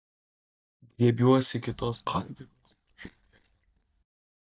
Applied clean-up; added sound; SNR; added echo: neural mask model DeepFilterNet 3.